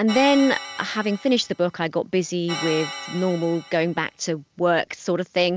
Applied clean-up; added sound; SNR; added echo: none; Organ; 13 dB; none.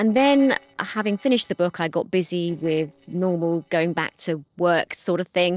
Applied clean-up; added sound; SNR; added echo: neural separator model SepFormer DNS4.